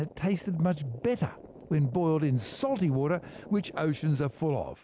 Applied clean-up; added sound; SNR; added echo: none; none; none; none.